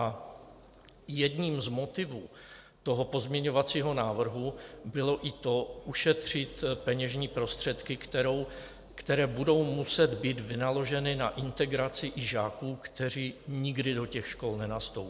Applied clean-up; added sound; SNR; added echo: none; none; none; none.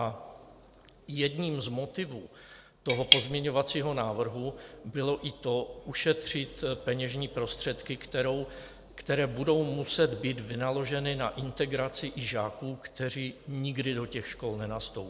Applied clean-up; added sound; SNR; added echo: none; Cutlery, silverware / Tap; -4 dB; none.